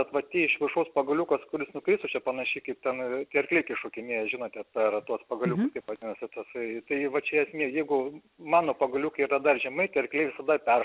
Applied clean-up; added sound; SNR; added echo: none; none; none; none.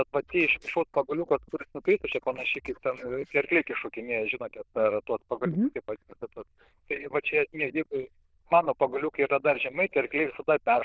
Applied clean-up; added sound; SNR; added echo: neural diffusion model UNIVERSE++.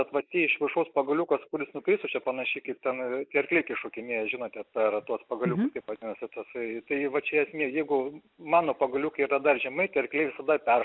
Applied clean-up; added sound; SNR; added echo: neural mask model Resemble Enhance denoiser.